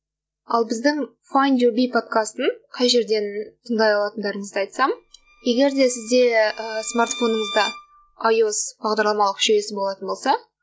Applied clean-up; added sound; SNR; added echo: none; Bowed string instrument; 15 dB; none.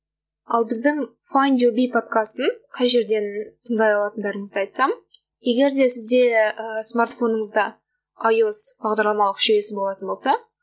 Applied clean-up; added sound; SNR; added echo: none; none; none; none.